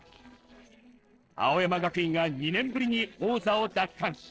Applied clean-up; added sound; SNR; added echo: neural separator model SepFormer DNS4.